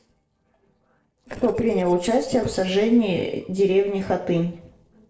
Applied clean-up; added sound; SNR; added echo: neural separator model SepFormer DNS4.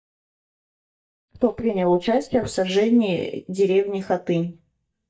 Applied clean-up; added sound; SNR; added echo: neural mask model DeepFilterNet 3.